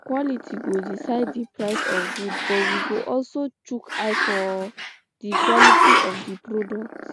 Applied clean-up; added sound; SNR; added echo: none; Growling; -4 dB; none.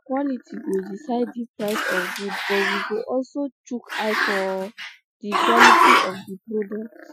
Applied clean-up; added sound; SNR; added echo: classical method Wiener filter.